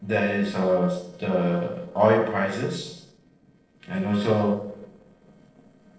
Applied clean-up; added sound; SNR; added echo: neural separator model SepFormer DNS4.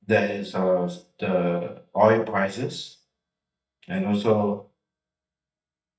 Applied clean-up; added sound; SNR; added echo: neural mask model DeepFilterNet 3.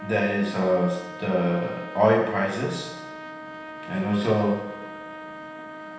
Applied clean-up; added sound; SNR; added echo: none; Trumpet; 13 dB; reverberation time 0.9 s.